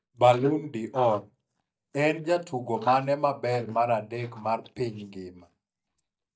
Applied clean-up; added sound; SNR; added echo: neural mask model DeepFilterNet 3.